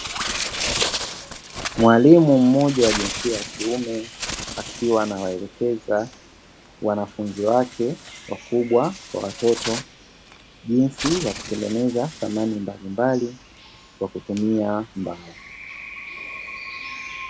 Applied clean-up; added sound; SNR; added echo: none; Bird; 10 dB; none.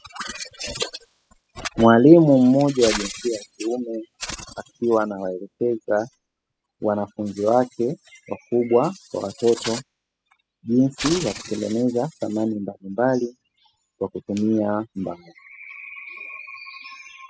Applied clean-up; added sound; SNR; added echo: classical method spectral subtraction.